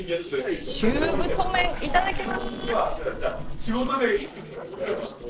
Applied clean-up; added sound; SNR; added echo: neural separator model SepFormer DNS4.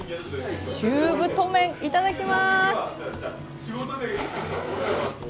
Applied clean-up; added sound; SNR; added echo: none; none; none; none.